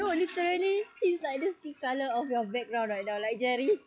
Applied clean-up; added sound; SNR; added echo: classical method log-MMSE.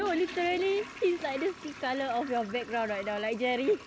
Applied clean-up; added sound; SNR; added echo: none; Toilet flush; 15 dB; none.